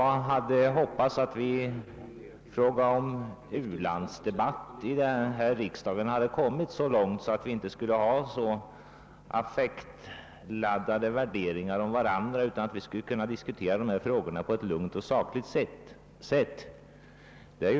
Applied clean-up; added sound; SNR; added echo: none; none; none; none.